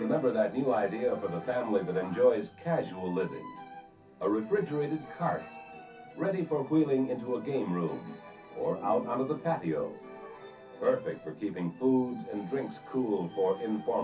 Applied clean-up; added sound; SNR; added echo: none; none; none; reverberation time 0.3 s.